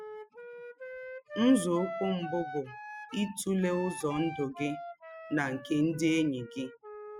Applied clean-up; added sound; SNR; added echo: classical method spectral subtraction.